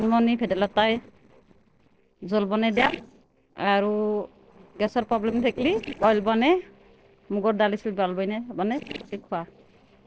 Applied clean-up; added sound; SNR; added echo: neural separator model SepFormer DNS4.